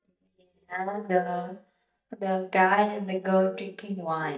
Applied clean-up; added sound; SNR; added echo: neural mask model DeepFilterNet 3.